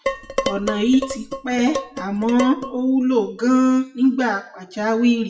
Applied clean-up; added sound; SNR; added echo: classical method WPE with log-MMSE.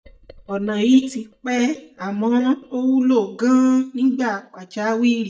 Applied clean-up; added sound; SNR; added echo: neural mask model DeepFilterNet 3.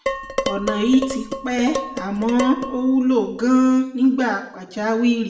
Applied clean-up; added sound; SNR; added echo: none; Dishes, pots, and pans; 8 dB; reverberation time 0.7 s.